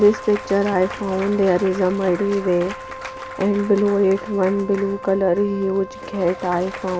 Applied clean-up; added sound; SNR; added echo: none; Applause / Cheering / Clapping + Wind instrument, woodwind instrument; 14 dB; none.